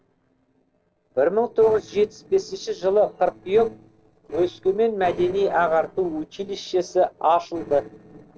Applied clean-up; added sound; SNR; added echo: neural separator model SepFormer DNS4.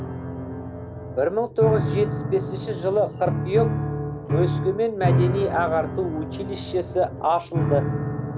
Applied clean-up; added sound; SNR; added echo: none; Piano; 1 dB; none.